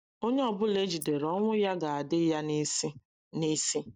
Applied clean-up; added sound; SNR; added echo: neural mask model DeepFilterNet 3.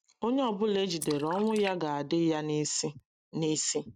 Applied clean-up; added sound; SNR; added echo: neural mask model RNNoise.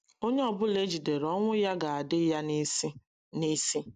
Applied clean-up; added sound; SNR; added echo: none; none; none; none.